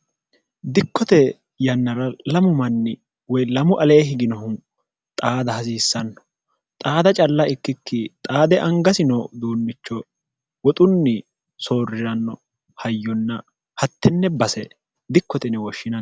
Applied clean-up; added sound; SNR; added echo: none; none; none; none.